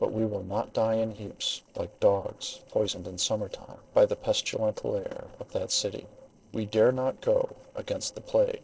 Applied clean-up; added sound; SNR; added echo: neural separator model SepFormer DNS4.